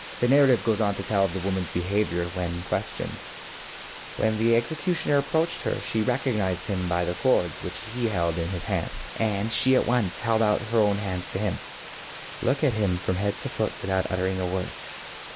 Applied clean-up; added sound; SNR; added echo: none; Water; 13 dB; none.